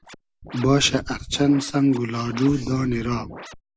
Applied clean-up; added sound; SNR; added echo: none; Scratching (performance technique); 15 dB; none.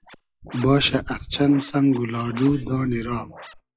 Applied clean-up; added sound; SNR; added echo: classical method log-MMSE.